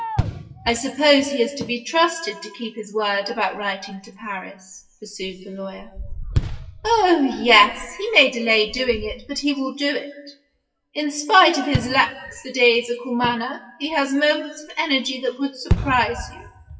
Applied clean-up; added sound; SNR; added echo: classical method WPE with log-MMSE.